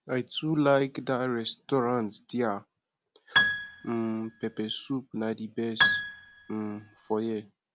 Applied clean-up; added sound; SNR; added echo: none; Piano; 0 dB; none.